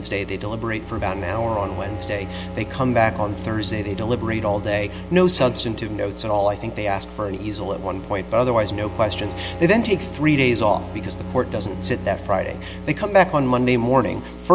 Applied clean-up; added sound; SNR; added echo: none; Bowed string instrument; 13 dB; none.